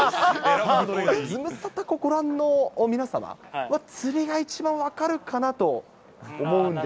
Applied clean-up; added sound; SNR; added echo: none; none; none; none.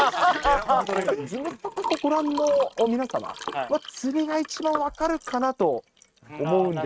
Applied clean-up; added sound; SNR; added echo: neural mask model RNNoise.